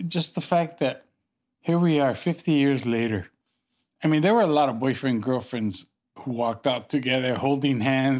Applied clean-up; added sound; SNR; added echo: none; none; none; none.